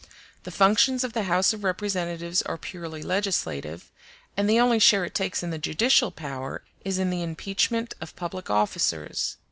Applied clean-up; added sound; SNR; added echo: none; none; none; none.